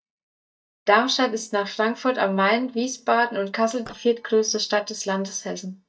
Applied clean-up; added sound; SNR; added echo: neural mask model DeepFilterNet 3.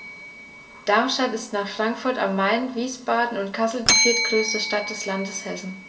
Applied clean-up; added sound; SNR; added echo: none; Bell; 4 dB; reverberation time 0.2 s.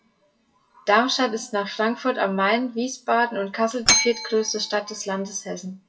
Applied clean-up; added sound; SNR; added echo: classical method WPE with log-MMSE.